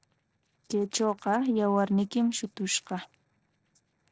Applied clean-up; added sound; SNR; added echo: neural separator model SepFormer DNS4.